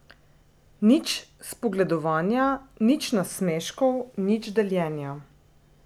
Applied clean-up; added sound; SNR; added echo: none; none; none; none.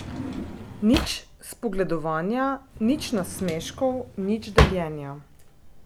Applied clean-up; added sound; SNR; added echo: none; Drawer open or close; 3 dB; none.